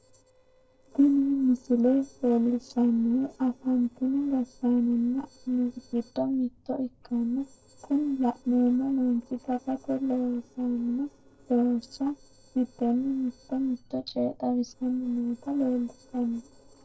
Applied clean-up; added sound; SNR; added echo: neural separator model SepFormer DNS4.